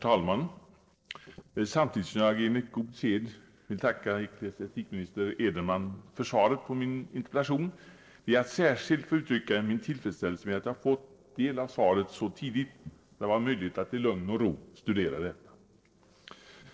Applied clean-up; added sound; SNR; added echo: neural separator model SepFormer DNS4.